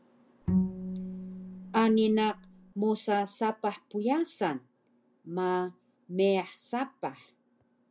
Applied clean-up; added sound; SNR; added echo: none; Bowed string instrument; 3 dB; none.